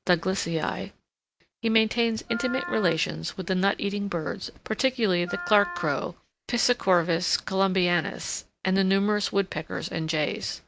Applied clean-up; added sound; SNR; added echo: none; Wind instrument, woodwind instrument; 12 dB; none.